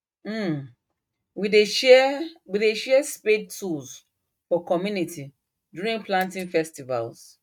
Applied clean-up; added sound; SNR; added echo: neural mask model RNNoise.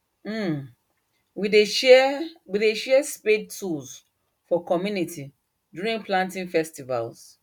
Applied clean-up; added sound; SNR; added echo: none; none; none; none.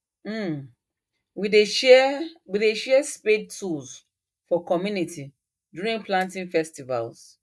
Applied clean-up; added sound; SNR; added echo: neural mask model DeepFilterNet 3.